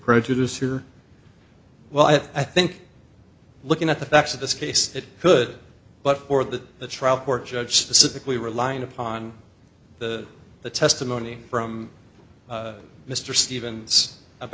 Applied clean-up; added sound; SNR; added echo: none; none; none; none.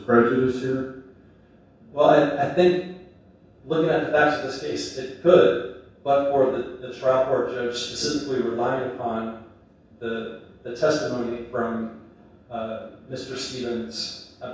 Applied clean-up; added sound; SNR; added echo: none; none; none; reverberation time 0.7 s.